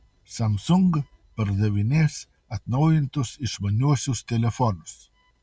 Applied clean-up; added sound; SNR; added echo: none; none; none; none.